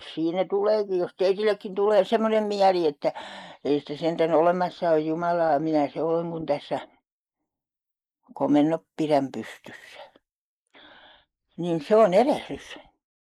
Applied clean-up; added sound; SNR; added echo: neural mask model Resemble Enhance denoiser.